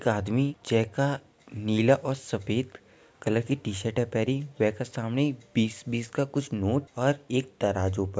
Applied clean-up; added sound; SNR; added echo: none; none; none; none.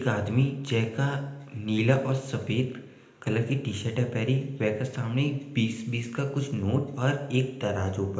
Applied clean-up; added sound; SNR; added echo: none; none; none; reverberation time 0.9 s.